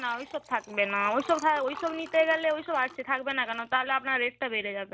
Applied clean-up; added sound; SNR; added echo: none; Liquid; 19 dB; none.